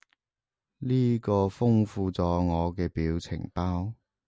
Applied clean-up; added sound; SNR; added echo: none; none; none; none.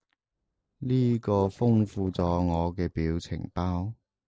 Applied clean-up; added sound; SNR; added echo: neural separator model SepFormer DNS4.